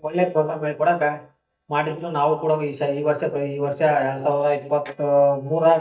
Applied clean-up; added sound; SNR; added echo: neural mask model DeepFilterNet 3.